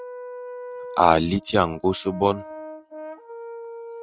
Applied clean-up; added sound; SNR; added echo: neural mask model RNNoise.